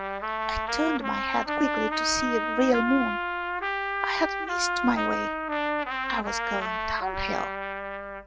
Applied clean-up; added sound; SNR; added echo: none; Trumpet; -1 dB; none.